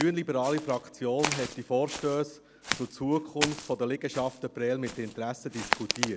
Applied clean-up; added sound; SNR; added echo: none; Walk, footsteps; 6 dB; none.